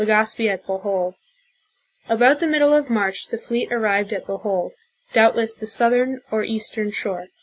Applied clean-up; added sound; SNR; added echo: none; none; none; none.